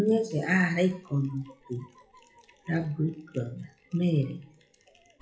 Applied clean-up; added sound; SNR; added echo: classical method WPE with log-MMSE.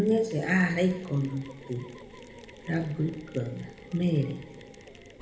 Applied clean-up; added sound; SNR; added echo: none; Mechanisms; 18 dB; reverberation time 0.9 s.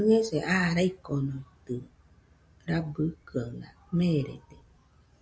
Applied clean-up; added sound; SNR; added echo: none; none; none; none.